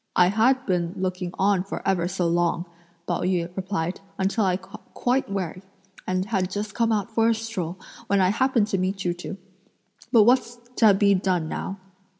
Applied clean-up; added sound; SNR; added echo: none; none; none; none.